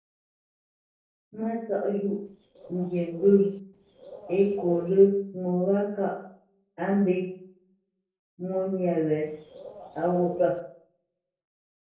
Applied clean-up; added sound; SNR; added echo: neural separator model SepFormer DNS4.